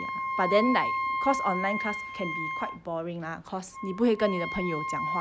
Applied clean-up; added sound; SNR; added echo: none; Wind instrument, woodwind instrument; 3 dB; none.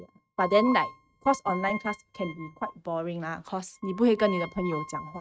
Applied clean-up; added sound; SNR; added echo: neural mask model RNNoise.